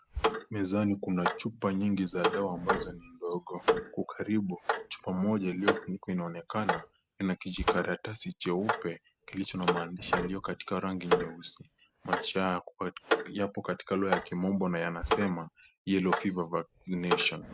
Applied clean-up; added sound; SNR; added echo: none; Clock; 1 dB; none.